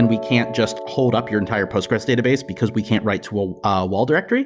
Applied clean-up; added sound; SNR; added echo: none; Piano; 14 dB; none.